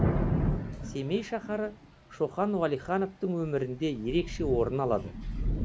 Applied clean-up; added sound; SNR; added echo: none; Thunder / Rain; 2 dB; none.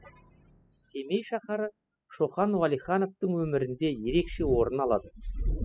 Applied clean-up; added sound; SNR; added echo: classical method spectral subtraction.